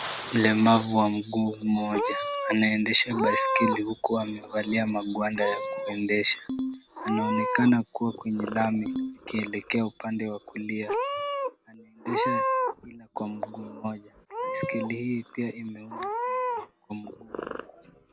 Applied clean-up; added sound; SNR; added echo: none; Ringtone + Meow / Purr; 9 dB; none.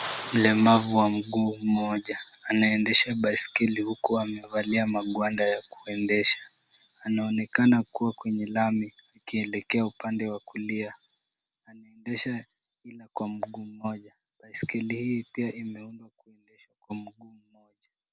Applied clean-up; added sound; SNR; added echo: none; none; none; none.